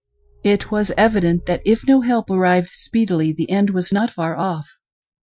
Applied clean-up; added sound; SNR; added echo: classical method Wiener filter.